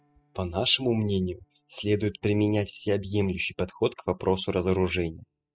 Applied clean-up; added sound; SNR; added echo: classical method spectral subtraction.